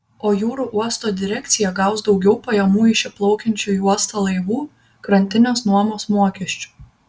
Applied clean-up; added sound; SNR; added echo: none; none; none; none.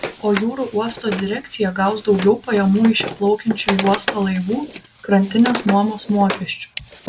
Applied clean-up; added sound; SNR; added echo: none; Wood; 11 dB; none.